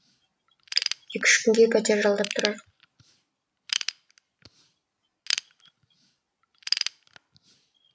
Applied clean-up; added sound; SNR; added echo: none; Ratchet, pawl / Tools; 7 dB; none.